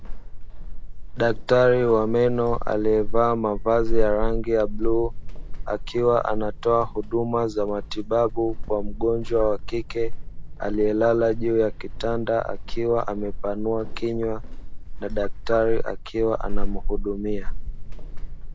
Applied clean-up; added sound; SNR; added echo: none; Squeak / Walk, footsteps; 1 dB; none.